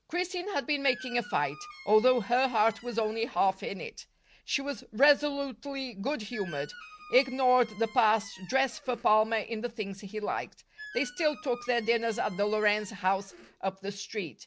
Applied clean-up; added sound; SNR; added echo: none; Squeak; 19 dB; none.